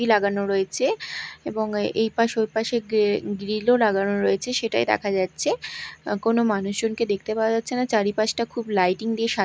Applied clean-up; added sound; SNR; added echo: none; none; none; none.